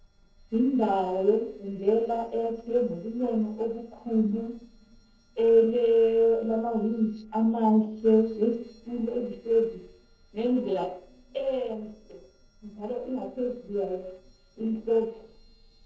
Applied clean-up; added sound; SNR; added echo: neural separator model SepFormer DNS4.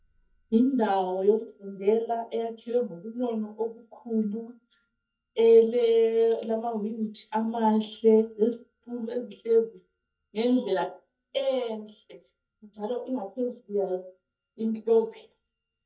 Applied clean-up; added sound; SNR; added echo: neural mask model DeepFilterNet 3.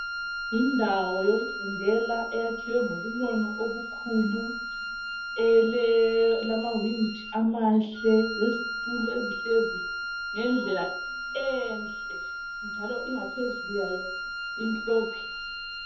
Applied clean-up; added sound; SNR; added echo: none; Wind instrument, woodwind instrument; 7 dB; reverberation time 0.6 s.